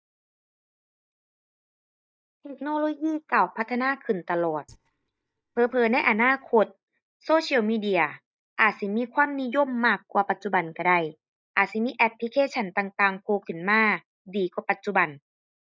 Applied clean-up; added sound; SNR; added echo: neural mask model DeepFilterNet 3.